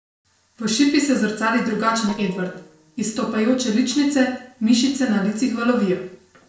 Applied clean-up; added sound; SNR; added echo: neural separator model SepFormer DNS4.